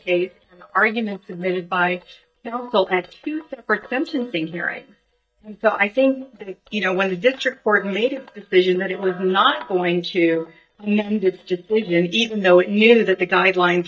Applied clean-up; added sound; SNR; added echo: neural mask model DeepFilterNet 3.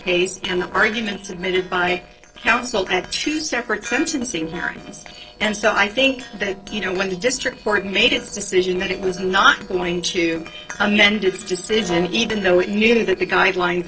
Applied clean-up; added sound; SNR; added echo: neural separator model SepFormer DNS4.